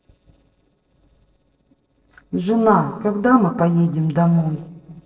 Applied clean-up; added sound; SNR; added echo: neural separator model SepFormer DNS4.